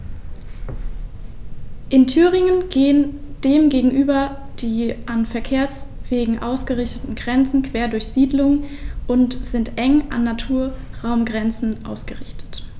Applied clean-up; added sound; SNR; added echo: none; none; none; none.